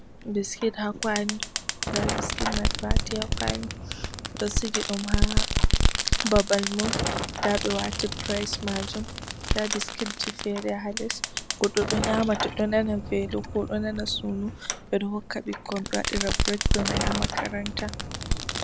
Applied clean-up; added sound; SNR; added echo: none; Fireworks + Fire; -1 dB; none.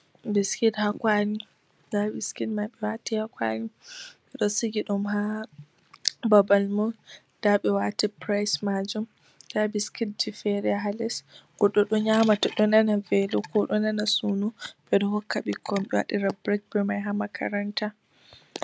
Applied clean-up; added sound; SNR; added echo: none; none; none; none.